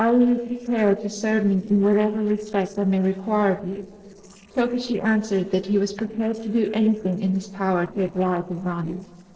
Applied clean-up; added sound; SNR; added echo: neural separator model SepFormer DNS4.